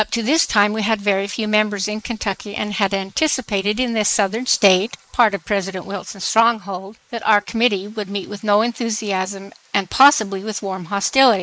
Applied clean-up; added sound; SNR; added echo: neural mask model Resemble Enhance denoiser.